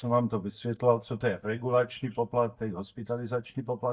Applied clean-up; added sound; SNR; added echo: neural mask model DeepFilterNet 3.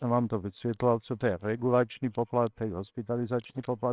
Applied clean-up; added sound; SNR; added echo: neural separator model SepFormer WHAMR!.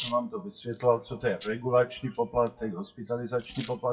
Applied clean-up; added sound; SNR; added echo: classical method WPE with log-MMSE.